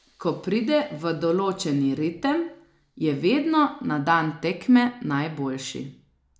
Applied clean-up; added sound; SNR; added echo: none; none; none; none.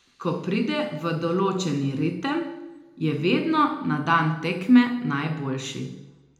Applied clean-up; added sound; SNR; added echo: none; none; none; reverberation time 0.8 s.